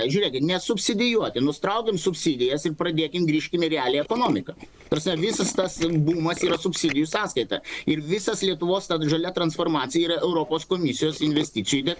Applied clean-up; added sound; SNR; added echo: none; Tools; 16 dB; none.